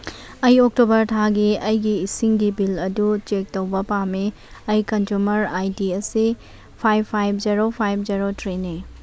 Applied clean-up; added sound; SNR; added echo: none; none; none; none.